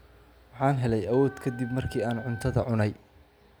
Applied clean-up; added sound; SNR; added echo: none; Wind instrument, woodwind instrument; 18 dB; none.